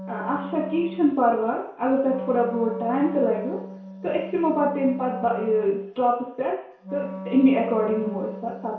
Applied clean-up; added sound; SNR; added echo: none; Wind instrument, woodwind instrument; 12 dB; reverberation time 0.6 s.